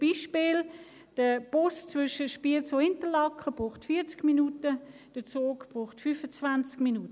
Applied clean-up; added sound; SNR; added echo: none; none; none; none.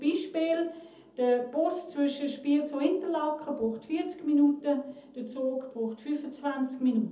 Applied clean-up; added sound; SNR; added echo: none; none; none; reverberation time 0.7 s.